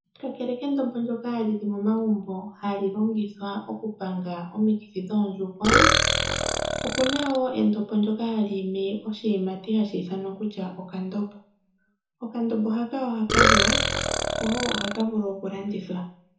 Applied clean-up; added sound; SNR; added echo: none; Burping, eructation; -4 dB; reverberation time 0.6 s.